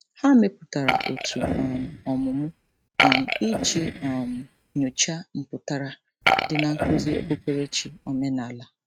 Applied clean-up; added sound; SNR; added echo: neural mask model RNNoise.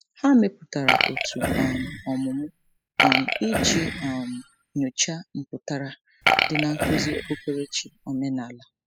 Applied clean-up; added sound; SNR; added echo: classical method spectral subtraction.